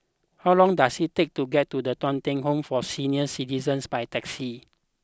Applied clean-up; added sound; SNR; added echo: none; none; none; none.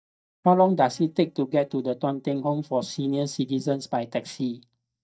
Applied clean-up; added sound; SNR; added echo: neural mask model DeepFilterNet 3.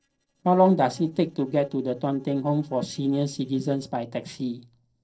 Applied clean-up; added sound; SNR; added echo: neural separator model SepFormer DNS4.